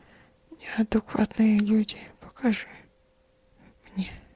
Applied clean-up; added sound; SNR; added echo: none; none; none; none.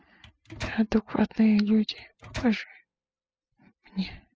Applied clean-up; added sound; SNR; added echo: classical method spectral subtraction.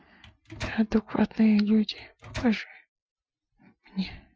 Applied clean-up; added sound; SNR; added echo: classical method Wiener filter.